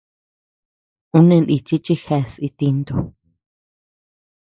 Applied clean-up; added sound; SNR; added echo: neural mask model Resemble Enhance denoiser.